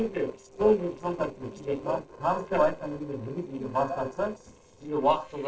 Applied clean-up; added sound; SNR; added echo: neural separator model SepFormer DNS4.